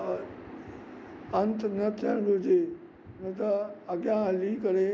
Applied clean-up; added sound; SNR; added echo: none; none; none; none.